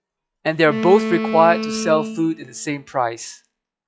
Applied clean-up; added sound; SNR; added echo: classical method log-MMSE.